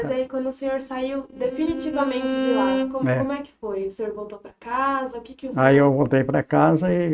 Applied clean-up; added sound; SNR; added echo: neural mask model RNNoise.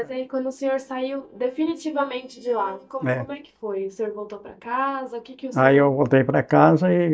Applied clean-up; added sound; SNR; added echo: neural mask model DeepFilterNet 3.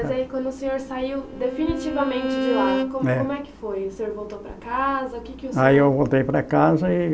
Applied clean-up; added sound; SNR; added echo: none; Bowed string instrument; 6 dB; none.